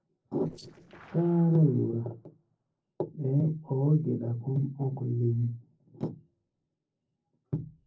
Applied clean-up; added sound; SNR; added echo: neural separator model SepFormer DNS4.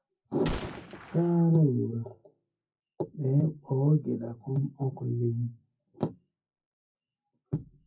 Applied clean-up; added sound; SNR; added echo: classical method WPE with log-MMSE.